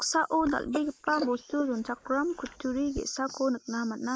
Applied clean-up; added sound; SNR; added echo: neural mask model Resemble Enhance denoiser.